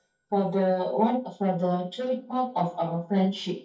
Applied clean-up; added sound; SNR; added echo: neural mask model DeepFilterNet 3.